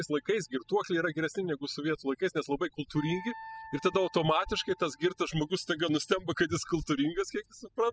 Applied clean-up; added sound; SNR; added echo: classical method spectral subtraction.